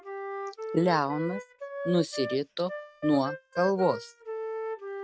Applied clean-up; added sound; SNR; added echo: neural mask model RNNoise.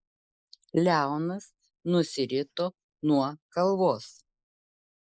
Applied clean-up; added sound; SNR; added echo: neural mask model Resemble Enhance denoiser.